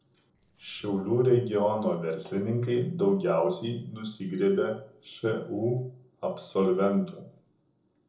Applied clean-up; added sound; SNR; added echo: neural separator model SepFormer DNS4.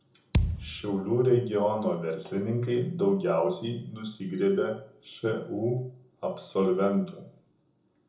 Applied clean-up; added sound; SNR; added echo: none; Thump, thud; 2 dB; reverberation time 0.6 s.